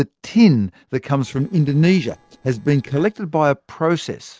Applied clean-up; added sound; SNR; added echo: neural separator model SepFormer DNS4.